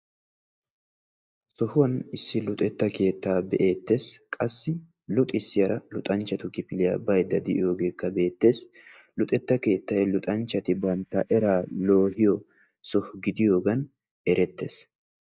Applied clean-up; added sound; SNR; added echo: neural mask model DeepFilterNet 3.